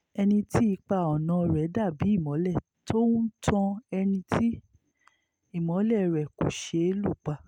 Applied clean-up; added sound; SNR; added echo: none; none; none; none.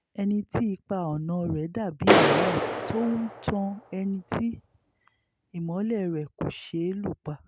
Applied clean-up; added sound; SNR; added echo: none; Clapping; -2 dB; none.